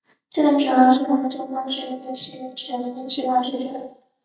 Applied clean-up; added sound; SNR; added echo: neural mask model DeepFilterNet 3.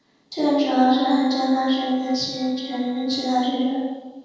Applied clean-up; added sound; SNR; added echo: neural separator model SepFormer DNS4.